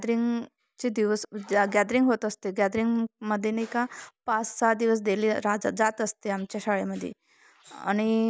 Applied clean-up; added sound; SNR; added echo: none; none; none; none.